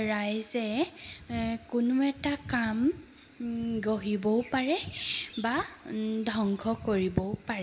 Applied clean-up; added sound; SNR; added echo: none; none; none; reverberation time 1.3 s.